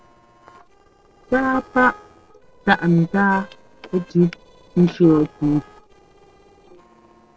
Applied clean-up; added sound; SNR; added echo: neural separator model SepFormer DNS4.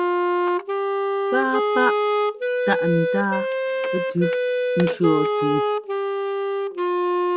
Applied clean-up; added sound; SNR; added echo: none; Wind instrument, woodwind instrument; -4 dB; none.